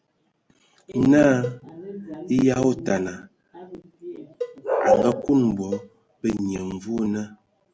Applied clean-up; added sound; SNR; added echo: none; Cowbell; 15 dB; none.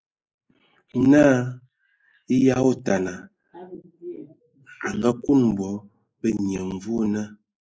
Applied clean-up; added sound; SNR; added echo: neural mask model Resemble Enhance denoiser.